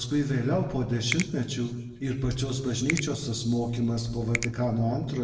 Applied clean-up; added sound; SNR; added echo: none; Finger snapping; 11 dB; reverberation time 0.9 s.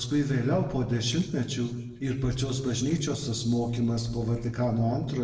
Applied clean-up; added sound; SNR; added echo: neural separator model SepFormer DNS4.